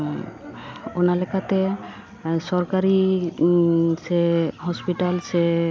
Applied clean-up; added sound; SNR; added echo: none; none; none; none.